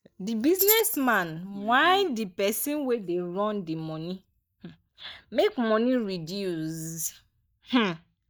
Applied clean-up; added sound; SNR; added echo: neural mask model DeepFilterNet 3.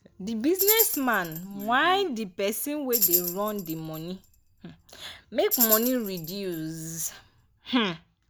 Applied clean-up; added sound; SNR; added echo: none; Tambourine; 3 dB; none.